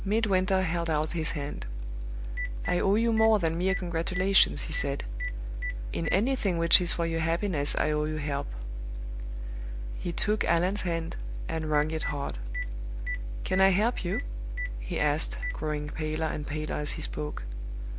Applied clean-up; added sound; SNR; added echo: none; Telephone; 15 dB; none.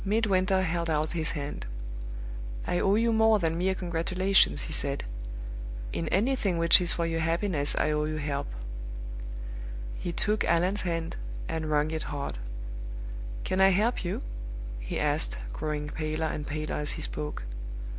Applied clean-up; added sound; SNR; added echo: none; none; none; none.